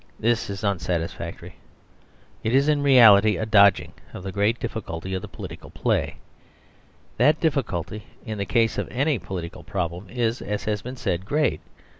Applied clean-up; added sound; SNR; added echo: none; none; none; none.